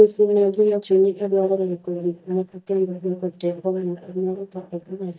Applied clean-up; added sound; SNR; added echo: neural mask model DeepFilterNet 3.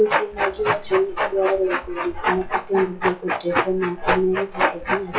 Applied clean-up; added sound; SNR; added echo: classical method WPE with log-MMSE.